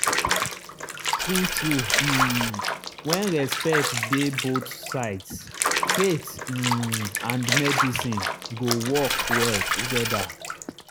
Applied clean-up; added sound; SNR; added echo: none; Coin (dropping) + Bathtub (filling or washing) / Water; -1 dB; none.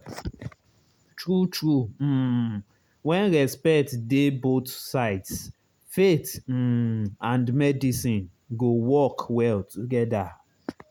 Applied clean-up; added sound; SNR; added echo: none; none; none; none.